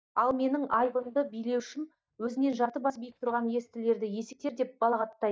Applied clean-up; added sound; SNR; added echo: neural mask model DeepFilterNet 3.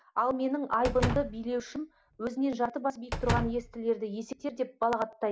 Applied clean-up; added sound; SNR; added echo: none; Slam; 6 dB; none.